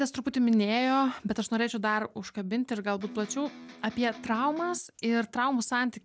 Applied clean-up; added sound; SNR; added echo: none; Electric guitar; 16 dB; none.